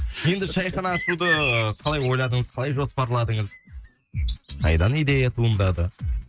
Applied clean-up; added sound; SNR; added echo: neural mask model RNNoise.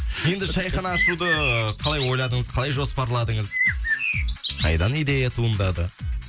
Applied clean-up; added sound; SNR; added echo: none; Bird; 5 dB; none.